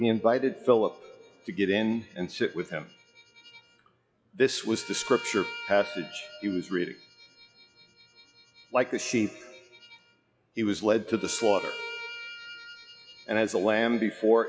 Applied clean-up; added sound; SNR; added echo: classical method log-MMSE.